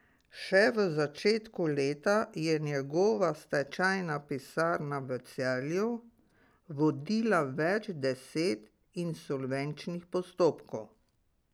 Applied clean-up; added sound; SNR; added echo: none; none; none; none.